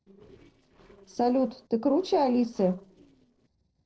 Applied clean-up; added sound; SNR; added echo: neural separator model SepFormer DNS4.